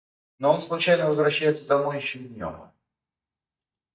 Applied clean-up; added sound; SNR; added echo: neural mask model DeepFilterNet 3.